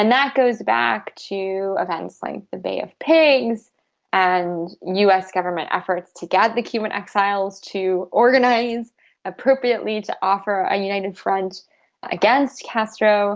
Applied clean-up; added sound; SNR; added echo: none; none; none; none.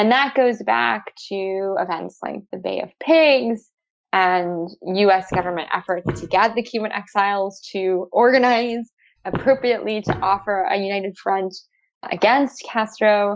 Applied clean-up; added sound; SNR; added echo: classical method Wiener filter.